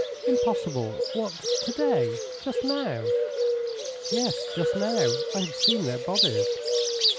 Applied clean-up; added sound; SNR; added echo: none; Bird; -4 dB; none.